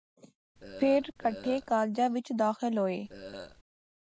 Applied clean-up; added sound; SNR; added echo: none; Burping, eructation; 14 dB; none.